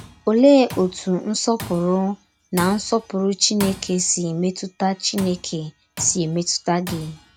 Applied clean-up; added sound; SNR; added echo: none; Tools; 17 dB; none.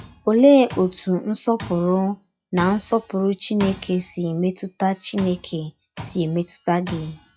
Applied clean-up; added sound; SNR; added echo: classical method log-MMSE.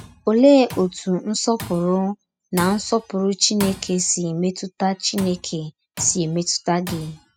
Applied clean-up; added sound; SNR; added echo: classical method spectral subtraction.